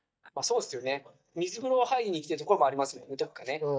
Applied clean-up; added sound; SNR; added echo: neural mask model DeepFilterNet 3.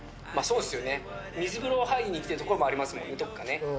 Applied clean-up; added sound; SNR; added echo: none; Boat, Water vehicle; 17 dB; none.